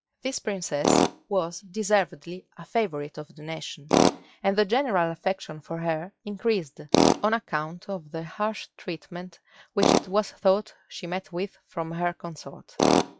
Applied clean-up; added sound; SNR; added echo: classical method log-MMSE.